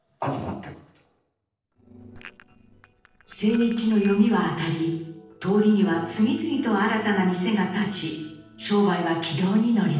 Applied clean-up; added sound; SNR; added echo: neural separator model SepFormer DNS4.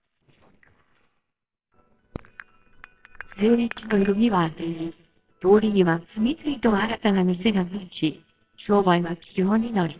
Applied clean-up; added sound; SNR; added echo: neural separator model SepFormer WHAMR!.